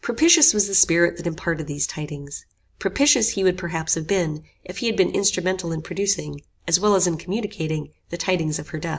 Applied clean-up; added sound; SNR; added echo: none; none; none; none.